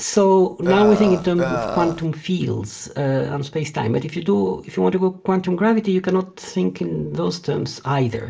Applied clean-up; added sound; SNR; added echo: none; Burping, eructation; 5 dB; reverberation time 0.3 s.